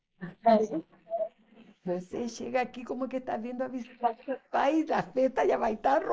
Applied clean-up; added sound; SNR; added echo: neural mask model Resemble Enhance denoiser.